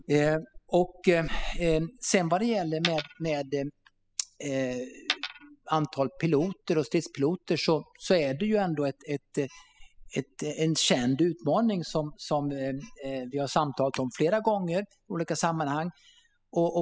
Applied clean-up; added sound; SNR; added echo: classical method spectral subtraction.